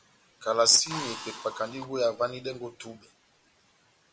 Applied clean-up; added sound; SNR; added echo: none; Drill; 12 dB; none.